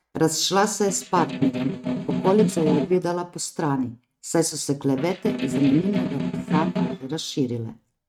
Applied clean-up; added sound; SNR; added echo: neural mask model RNNoise.